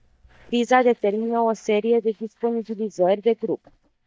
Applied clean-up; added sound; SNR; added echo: neural mask model DeepFilterNet 3.